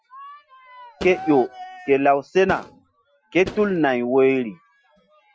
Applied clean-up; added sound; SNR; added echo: classical method Wiener filter.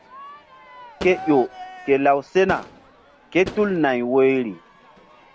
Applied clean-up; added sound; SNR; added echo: none; Crowd / Fireworks; 16 dB; none.